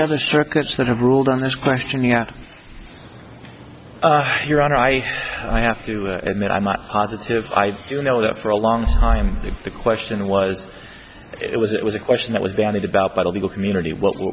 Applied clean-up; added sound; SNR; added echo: none; none; none; none.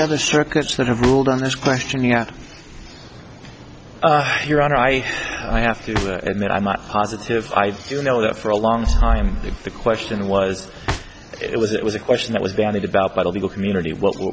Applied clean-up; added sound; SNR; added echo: none; Drawer open or close; 16 dB; none.